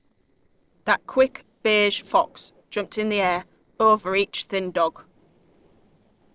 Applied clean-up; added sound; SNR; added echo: neural separator model SepFormer DNS4.